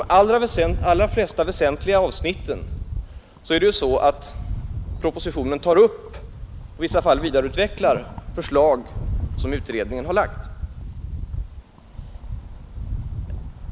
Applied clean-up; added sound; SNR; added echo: none; Rattle; 8 dB; none.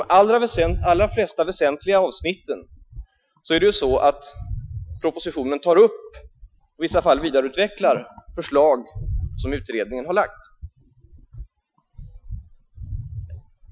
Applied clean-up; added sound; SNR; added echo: classical method Wiener filter.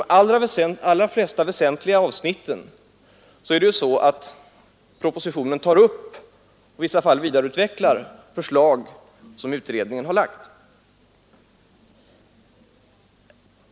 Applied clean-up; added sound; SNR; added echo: none; none; none; none.